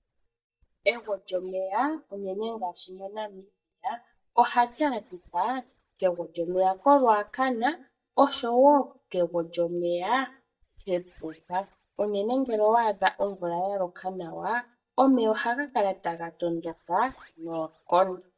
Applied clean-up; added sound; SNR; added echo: neural mask model DeepFilterNet 3.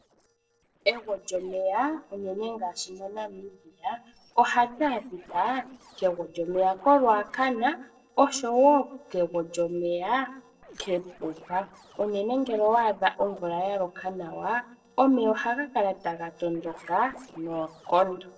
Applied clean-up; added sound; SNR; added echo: neural separator model SepFormer DNS4.